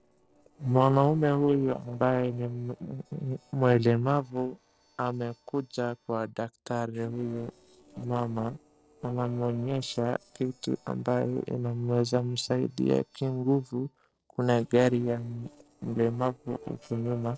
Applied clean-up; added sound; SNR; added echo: neural separator model SepFormer DNS4.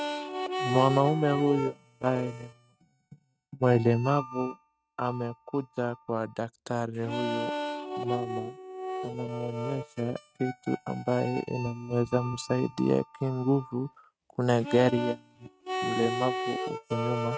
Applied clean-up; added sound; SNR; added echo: neural mask model RNNoise.